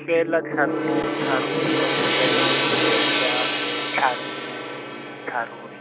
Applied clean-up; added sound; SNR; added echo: none; Gong; -5 dB; none.